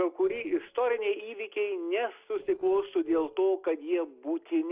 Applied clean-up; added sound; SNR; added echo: neural separator model SepFormer DNS4.